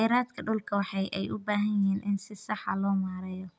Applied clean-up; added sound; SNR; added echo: none; none; none; none.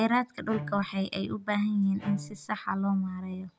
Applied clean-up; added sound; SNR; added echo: none; Bowed string instrument; 15 dB; none.